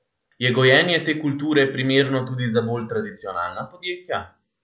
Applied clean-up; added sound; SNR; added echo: none; none; none; none.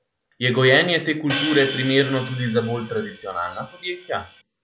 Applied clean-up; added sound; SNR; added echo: none; Hi-hat; 11 dB; none.